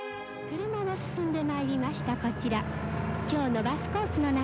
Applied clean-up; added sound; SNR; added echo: none; none; none; none.